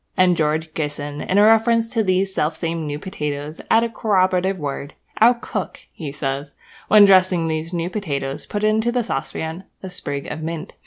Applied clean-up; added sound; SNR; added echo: none; none; none; none.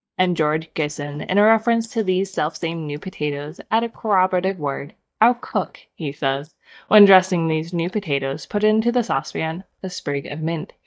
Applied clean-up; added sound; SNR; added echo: neural mask model DeepFilterNet 3.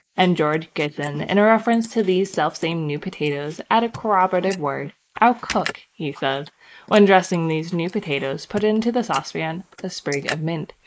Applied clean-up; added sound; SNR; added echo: neural mask model Resemble Enhance denoiser.